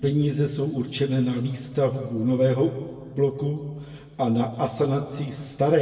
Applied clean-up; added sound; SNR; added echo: none; none; none; reverberation time 1.5 s.